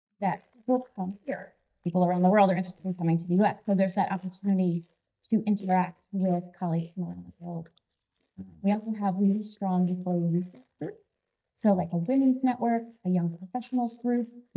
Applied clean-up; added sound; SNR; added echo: neural mask model DeepFilterNet 3.